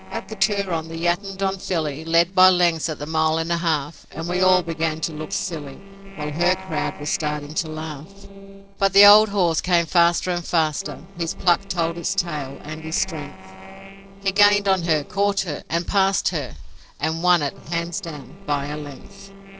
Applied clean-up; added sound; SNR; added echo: neural separator model SepFormer DNS4.